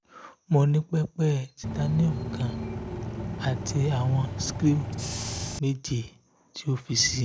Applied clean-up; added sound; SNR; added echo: none; Bus / Engine; 5 dB; none.